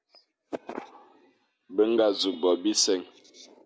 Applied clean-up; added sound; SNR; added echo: none; none; none; none.